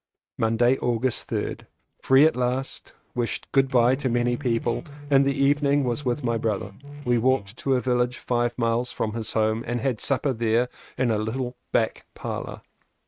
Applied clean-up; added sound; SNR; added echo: neural mask model RNNoise.